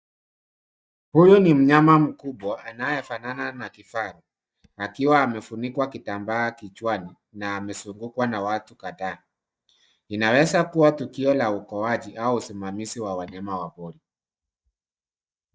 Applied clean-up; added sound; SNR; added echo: neural mask model DeepFilterNet 3.